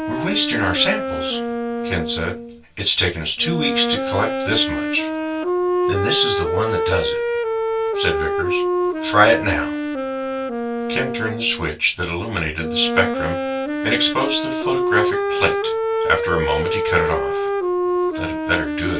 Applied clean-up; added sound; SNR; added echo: none; Wind instrument, woodwind instrument; -1 dB; reverberation time 0.2 s.